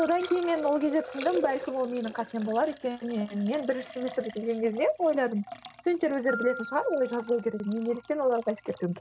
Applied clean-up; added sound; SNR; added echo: none; Piano + Liquid; 13 dB; none.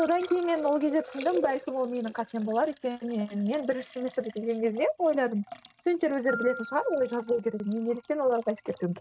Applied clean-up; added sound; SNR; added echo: neural mask model RNNoise.